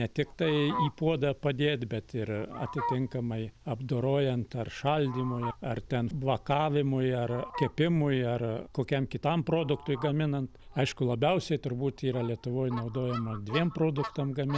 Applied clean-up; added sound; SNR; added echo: none; Fowl; 14 dB; none.